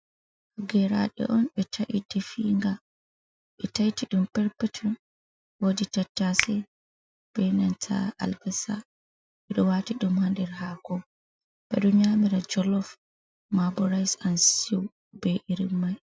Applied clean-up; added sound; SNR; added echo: classical method Wiener filter.